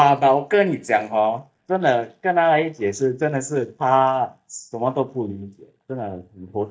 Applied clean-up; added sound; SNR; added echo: neural mask model DeepFilterNet 3.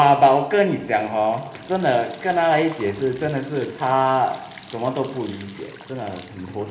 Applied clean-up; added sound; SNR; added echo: none; Liquid; 20 dB; reverberation time 1.0 s.